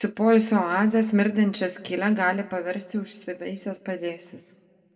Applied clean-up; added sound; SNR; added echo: none; none; none; reverberation time 1.0 s.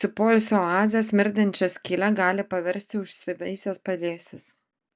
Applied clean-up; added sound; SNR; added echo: none; none; none; none.